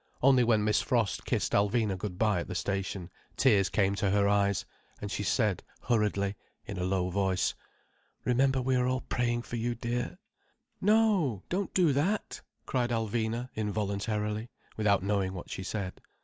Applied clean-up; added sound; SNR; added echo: none; none; none; none.